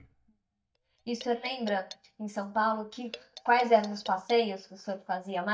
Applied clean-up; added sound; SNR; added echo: neural mask model DeepFilterNet 3.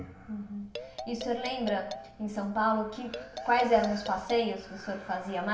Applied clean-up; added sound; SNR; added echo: none; Marimba, xylophone; 12 dB; reverberation time 0.7 s.